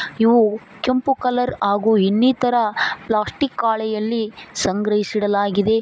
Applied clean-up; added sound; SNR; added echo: none; none; none; none.